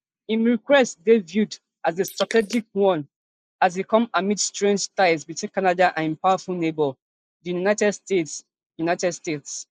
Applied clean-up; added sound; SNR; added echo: neural mask model Resemble Enhance denoiser.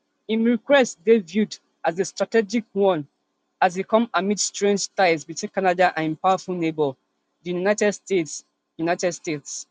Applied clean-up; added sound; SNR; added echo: none; none; none; none.